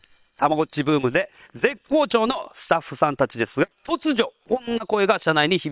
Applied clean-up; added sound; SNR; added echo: neural separator model SepFormer WHAM!.